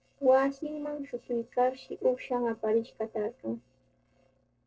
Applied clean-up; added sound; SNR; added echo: neural separator model SepFormer DNS4.